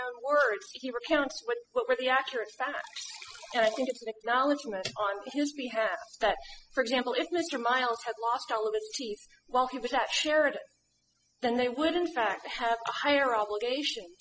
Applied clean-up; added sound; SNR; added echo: classical method spectral subtraction.